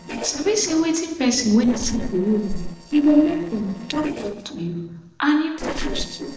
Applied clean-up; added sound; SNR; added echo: neural separator model SepFormer DNS4.